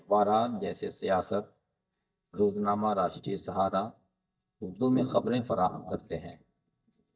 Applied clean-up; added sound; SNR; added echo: neural mask model DeepFilterNet 3.